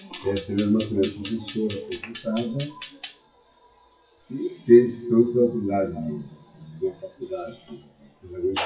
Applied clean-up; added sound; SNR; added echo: classical method WPE with log-MMSE.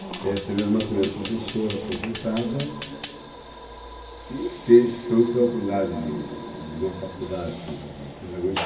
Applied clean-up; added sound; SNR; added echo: none; Fire; 13 dB; reverberation time 2.5 s.